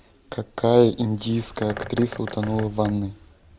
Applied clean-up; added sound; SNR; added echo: none; Bird; 16 dB; none.